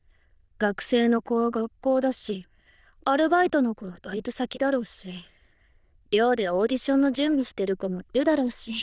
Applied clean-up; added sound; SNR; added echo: neural diffusion model UNIVERSE++.